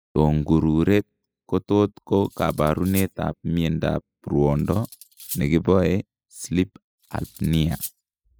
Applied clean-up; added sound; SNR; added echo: classical method spectral subtraction.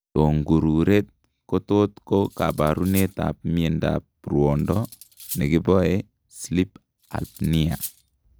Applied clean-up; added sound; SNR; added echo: none; Cutlery, silverware; 18 dB; none.